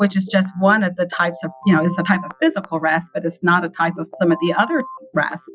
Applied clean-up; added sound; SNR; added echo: classical method Wiener filter.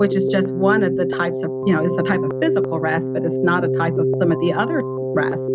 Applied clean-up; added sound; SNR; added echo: none; Keyboard (musical); 0 dB; none.